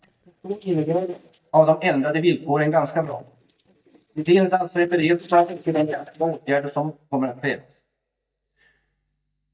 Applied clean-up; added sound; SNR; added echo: neural mask model DeepFilterNet 3.